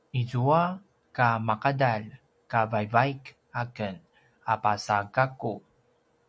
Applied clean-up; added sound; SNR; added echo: none; none; none; none.